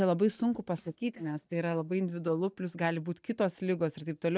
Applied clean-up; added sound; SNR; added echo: neural mask model DeepFilterNet 3.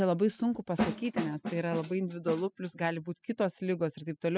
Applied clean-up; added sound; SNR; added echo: classical method spectral subtraction.